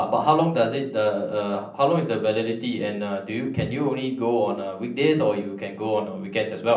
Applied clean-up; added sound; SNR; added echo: none; none; none; reverberation time 0.6 s.